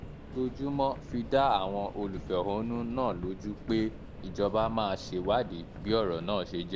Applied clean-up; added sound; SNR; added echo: none; Subway, metro, underground; 11 dB; none.